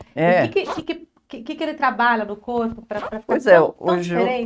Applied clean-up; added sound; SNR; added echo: neural mask model RNNoise.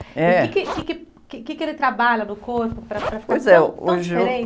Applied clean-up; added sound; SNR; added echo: none; Zipper (clothing); 16 dB; none.